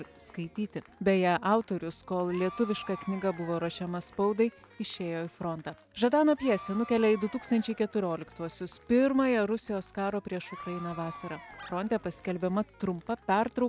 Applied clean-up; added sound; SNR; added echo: none; Animal + Applause / Crowd / Cheering; 19 dB; none.